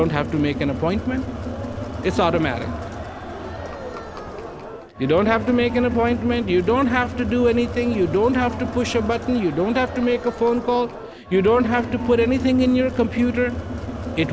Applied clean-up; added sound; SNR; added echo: none; Crowd; 8 dB; none.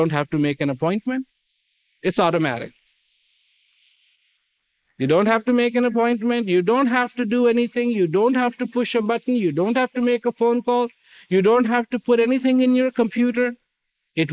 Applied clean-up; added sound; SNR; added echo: neural mask model Resemble Enhance denoiser.